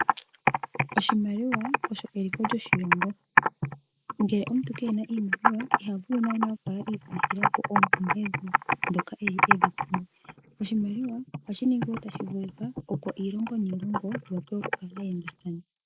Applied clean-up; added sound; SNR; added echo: neural mask model Resemble Enhance denoiser.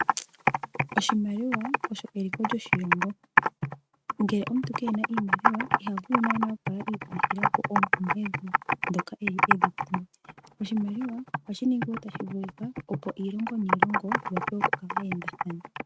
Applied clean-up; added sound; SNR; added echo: neural mask model RNNoise.